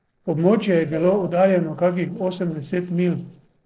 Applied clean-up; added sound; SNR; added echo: neural separator model SepFormer DNS4.